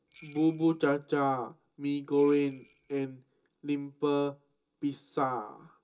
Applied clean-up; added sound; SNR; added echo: none; Bell; 8 dB; reverberation time 0.2 s.